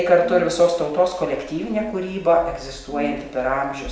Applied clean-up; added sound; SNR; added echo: none; Brass instrument; 15 dB; none.